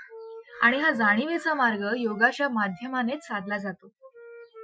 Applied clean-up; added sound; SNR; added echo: classical method Wiener filter.